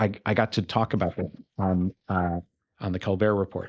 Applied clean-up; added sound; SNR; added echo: neural mask model Resemble Enhance denoiser.